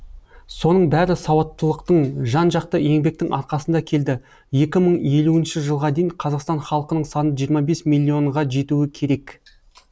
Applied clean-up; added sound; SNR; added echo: none; none; none; none.